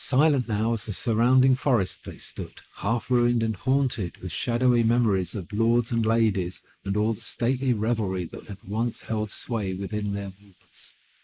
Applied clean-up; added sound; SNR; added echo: neural mask model Resemble Enhance denoiser.